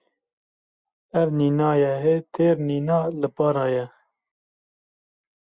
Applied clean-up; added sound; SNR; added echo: none; none; none; none.